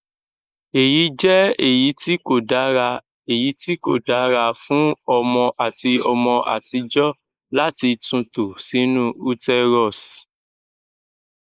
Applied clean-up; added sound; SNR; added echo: neural mask model Resemble Enhance denoiser.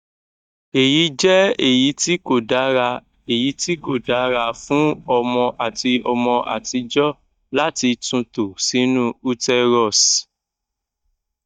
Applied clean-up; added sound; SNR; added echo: neural mask model DeepFilterNet 3.